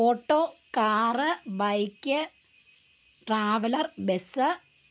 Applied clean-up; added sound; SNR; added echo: none; none; none; none.